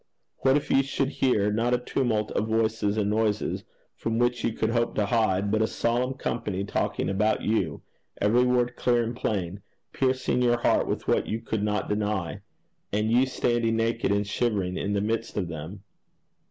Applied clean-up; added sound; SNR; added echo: none; none; none; none.